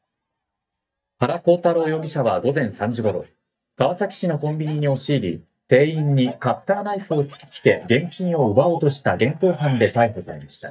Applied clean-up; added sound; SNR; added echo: neural mask model DeepFilterNet 3.